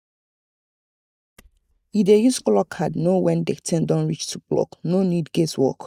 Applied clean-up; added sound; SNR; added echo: neural mask model DeepFilterNet 3.